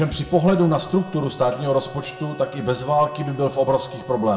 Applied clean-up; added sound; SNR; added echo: none; Bowed string instrument; 19 dB; reverberation time 0.7 s.